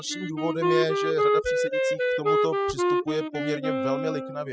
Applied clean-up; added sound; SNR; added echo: classical method spectral subtraction.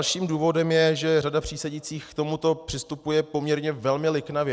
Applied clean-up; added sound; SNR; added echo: none; none; none; none.